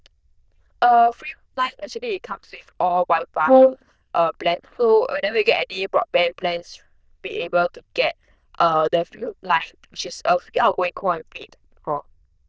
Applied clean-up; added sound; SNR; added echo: neural diffusion model UNIVERSE++.